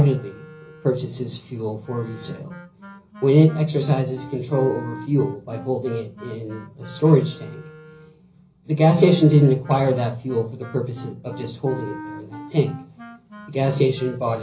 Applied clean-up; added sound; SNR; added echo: none; Wind instrument, woodwind instrument; 19 dB; reverberation time 0.5 s.